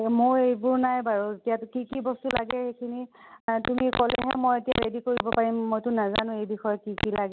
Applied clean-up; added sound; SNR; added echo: none; none; none; none.